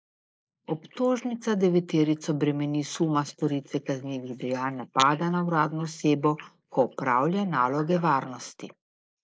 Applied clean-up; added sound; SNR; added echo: neural mask model Resemble Enhance denoiser.